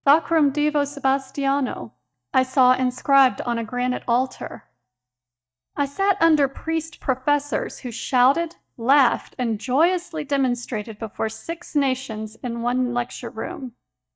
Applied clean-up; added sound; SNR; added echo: neural mask model DeepFilterNet 3.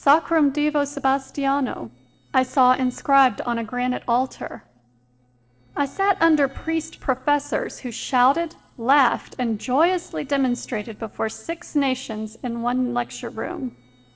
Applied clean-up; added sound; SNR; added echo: neural separator model SepFormer DNS4.